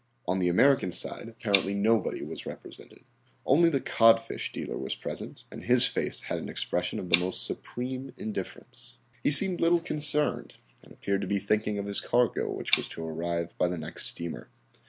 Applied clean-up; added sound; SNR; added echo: none; Tick; 13 dB; none.